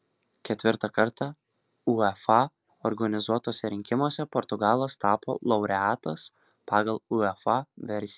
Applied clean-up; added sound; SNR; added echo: none; none; none; none.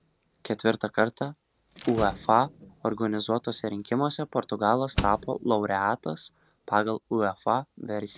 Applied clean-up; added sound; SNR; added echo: none; Slam; 15 dB; none.